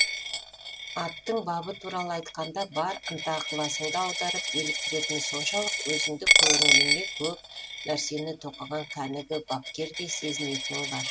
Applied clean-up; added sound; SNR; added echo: none; Coin (dropping); -4 dB; none.